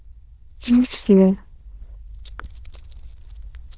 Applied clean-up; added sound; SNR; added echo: neural diffusion model UNIVERSE++.